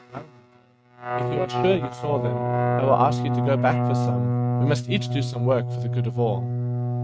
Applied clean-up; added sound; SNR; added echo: neural mask model RNNoise.